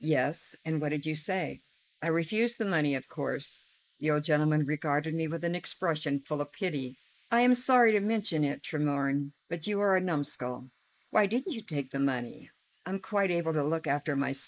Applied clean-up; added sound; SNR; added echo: neural mask model Resemble Enhance denoiser.